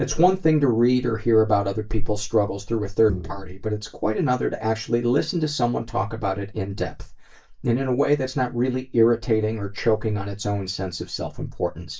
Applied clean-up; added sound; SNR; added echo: neural mask model DeepFilterNet 3.